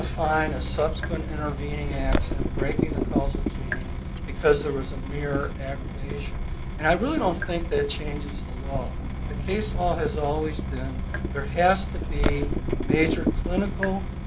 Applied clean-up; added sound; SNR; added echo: none; Drip / Water tap, faucet; -1 dB; none.